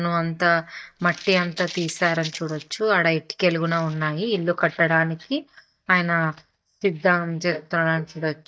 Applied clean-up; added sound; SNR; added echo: neural mask model DeepFilterNet 3.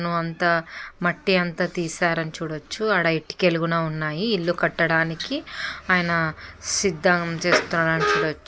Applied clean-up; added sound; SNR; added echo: none; none; none; none.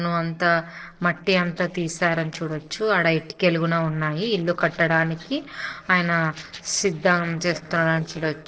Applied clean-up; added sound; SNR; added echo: neural separator model SepFormer DNS4.